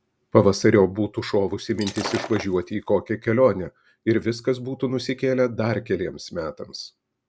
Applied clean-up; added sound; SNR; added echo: none; Shatter; 12 dB; none.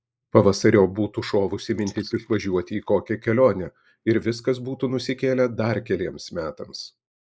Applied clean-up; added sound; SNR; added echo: neural mask model Resemble Enhance denoiser.